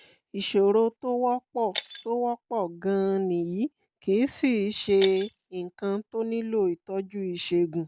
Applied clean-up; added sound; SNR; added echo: none; Shatter; 16 dB; none.